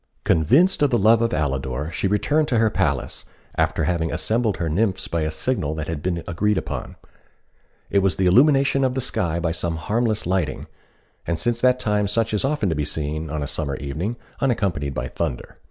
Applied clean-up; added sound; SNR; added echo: none; none; none; none.